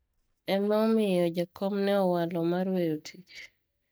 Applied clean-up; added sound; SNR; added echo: neural mask model DeepFilterNet 3.